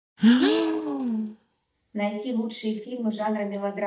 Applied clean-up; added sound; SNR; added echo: neural mask model DeepFilterNet 3.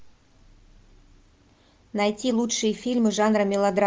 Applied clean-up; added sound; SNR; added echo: none; none; none; none.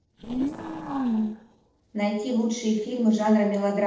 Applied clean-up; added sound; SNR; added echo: neural separator model SepFormer DNS4.